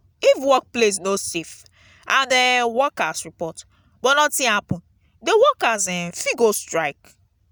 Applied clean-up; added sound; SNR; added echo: none; none; none; none.